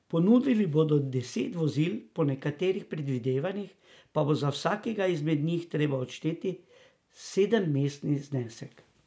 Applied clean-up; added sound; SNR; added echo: none; none; none; none.